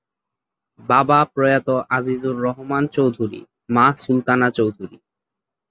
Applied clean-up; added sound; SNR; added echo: none; none; none; none.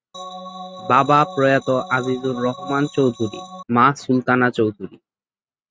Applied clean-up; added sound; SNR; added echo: neural mask model RNNoise.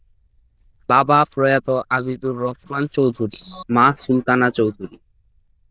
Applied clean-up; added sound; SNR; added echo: neural diffusion model UNIVERSE++.